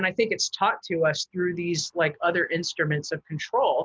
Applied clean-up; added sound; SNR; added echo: none; none; none; none.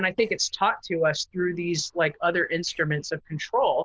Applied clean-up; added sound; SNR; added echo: neural diffusion model UNIVERSE++.